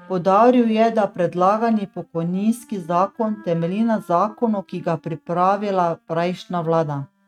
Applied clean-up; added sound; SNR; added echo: neural mask model RNNoise.